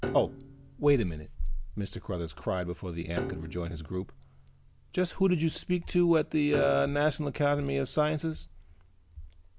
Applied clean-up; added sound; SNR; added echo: none; Piano; 14 dB; none.